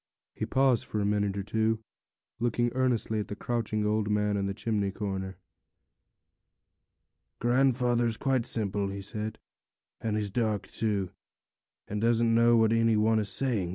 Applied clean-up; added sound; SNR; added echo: none; none; none; none.